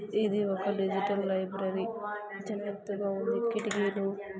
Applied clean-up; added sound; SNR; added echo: none; none; none; none.